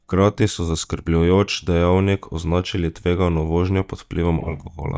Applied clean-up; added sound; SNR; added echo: neural mask model DeepFilterNet 3.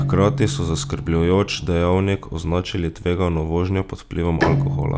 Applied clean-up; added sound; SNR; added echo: none; Bowed string instrument; 6 dB; none.